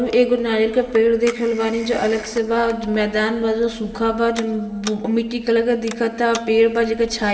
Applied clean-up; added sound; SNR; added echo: none; Telephone; 19 dB; reverberation time 2.9 s.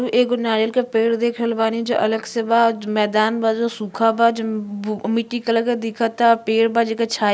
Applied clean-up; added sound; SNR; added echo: none; none; none; none.